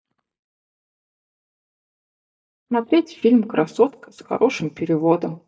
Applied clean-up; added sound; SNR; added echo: neural mask model DeepFilterNet 3.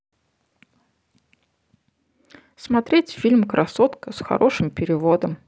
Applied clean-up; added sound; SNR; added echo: none; none; none; none.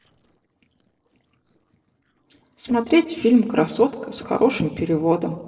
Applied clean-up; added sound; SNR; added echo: neural separator model SepFormer DNS4.